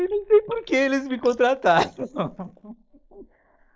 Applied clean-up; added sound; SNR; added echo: neural mask model Resemble Enhance denoiser.